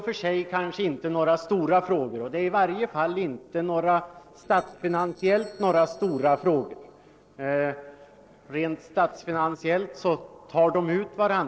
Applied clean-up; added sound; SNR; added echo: neural separator model SepFormer DNS4.